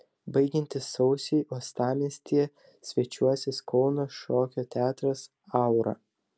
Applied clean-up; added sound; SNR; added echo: none; none; none; none.